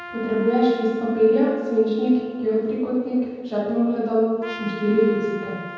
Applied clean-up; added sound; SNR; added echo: none; Trumpet; 17 dB; reverberation time 1.2 s.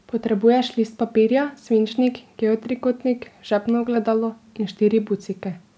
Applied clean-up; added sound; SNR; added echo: none; none; none; none.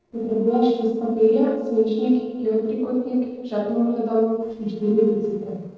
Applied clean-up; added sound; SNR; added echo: neural separator model SepFormer DNS4.